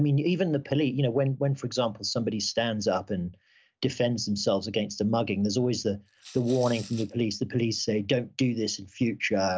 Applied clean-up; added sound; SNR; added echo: none; Rattle / Rattle (instrument); 19 dB; none.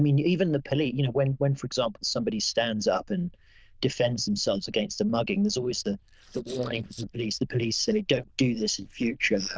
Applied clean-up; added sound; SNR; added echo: neural diffusion model UNIVERSE++.